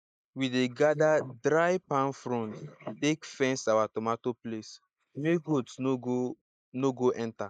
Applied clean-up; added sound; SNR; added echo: neural mask model Resemble Enhance denoiser.